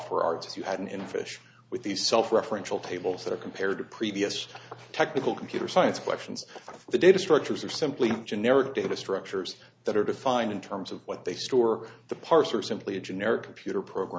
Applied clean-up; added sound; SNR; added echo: none; none; none; none.